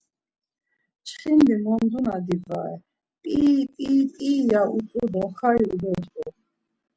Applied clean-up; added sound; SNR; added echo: none; none; none; none.